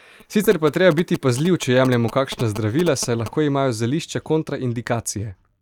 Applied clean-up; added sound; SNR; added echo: neural mask model Resemble Enhance denoiser.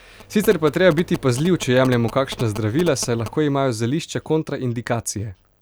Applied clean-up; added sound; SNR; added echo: none; Telephone; 17 dB; none.